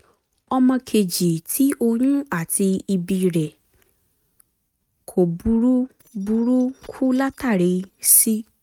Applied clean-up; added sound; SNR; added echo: neural mask model RNNoise.